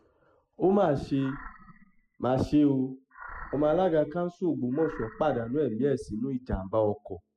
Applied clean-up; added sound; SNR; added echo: classical method spectral subtraction.